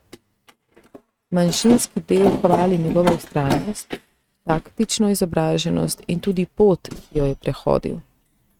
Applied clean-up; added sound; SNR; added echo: neural mask model RNNoise.